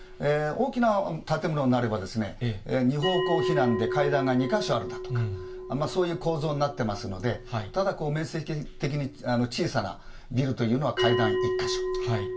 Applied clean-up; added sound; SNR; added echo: none; Bell; 6 dB; reverberation time 0.2 s.